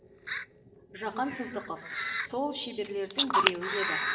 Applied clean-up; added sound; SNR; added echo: none; Camera; -3 dB; reverberation time 1.3 s.